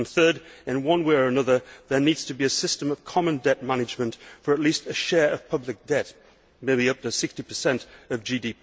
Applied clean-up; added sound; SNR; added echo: none; none; none; none.